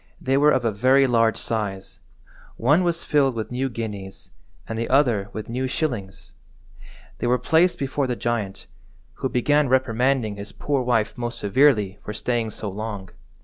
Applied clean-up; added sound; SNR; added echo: none; none; none; none.